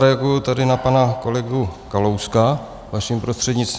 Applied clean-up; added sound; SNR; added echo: none; none; none; none.